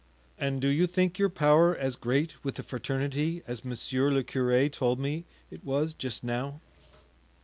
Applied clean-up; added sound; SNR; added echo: none; none; none; none.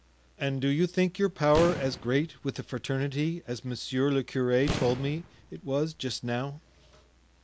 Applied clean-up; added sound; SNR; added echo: none; Boom; 9 dB; none.